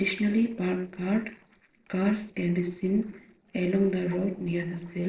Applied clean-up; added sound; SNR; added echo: neural separator model SepFormer DNS4.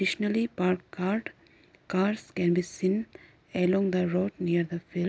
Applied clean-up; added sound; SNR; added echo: none; none; none; none.